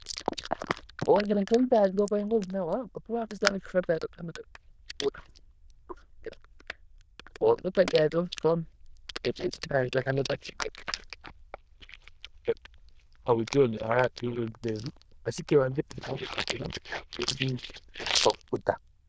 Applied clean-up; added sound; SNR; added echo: neural diffusion model UNIVERSE++.